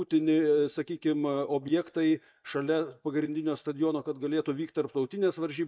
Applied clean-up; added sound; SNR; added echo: neural mask model DeepFilterNet 3.